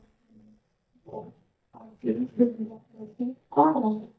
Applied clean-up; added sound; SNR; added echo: neural mask model DeepFilterNet 3.